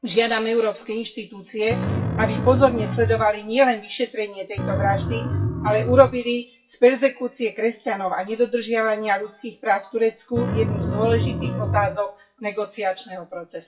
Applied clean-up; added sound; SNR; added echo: classical method WPE with log-MMSE.